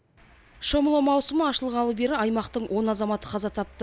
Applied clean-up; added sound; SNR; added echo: none; none; none; none.